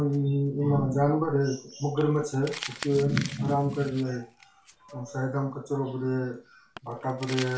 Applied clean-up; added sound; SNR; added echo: none; Crumpling, crinkling; 17 dB; reverberation time 0.3 s.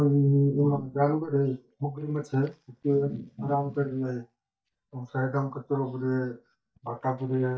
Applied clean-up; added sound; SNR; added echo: neural mask model DeepFilterNet 3.